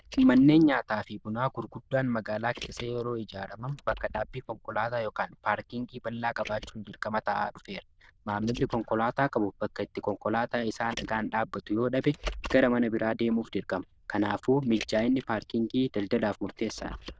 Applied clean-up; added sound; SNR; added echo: neural diffusion model UNIVERSE++.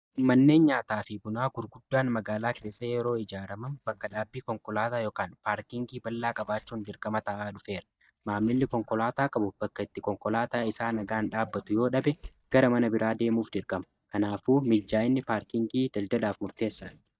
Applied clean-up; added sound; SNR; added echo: neural mask model DeepFilterNet 3.